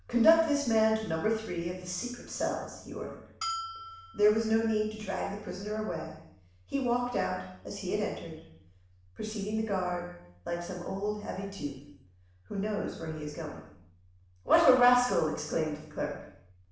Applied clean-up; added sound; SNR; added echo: none; Bell; 11 dB; reverberation time 0.7 s.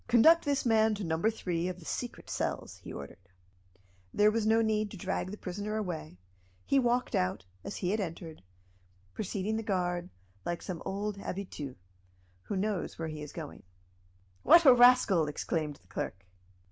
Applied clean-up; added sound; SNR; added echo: none; none; none; none.